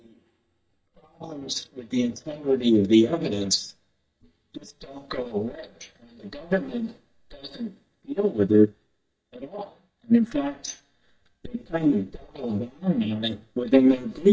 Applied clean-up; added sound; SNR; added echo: neural mask model DeepFilterNet 3.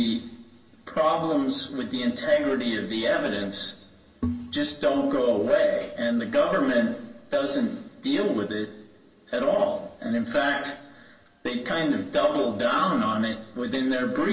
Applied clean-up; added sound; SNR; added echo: none; Tambourine; 16 dB; reverberation time 1.7 s.